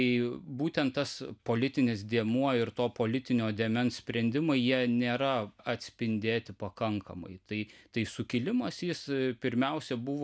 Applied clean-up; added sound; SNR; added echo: none; none; none; none.